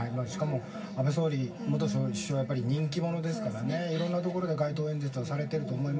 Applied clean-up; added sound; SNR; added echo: none; none; none; reverberation time 0.4 s.